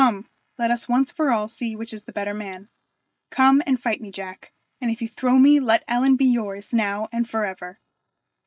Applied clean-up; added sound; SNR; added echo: neural mask model Resemble Enhance denoiser.